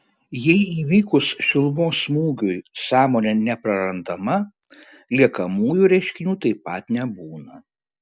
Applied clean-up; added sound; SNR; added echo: none; none; none; none.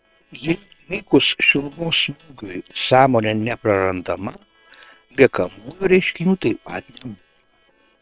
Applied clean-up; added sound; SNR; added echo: neural separator model SepFormer WHAM!.